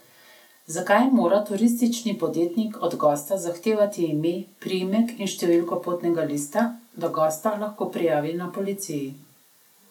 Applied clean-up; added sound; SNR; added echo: none; none; none; none.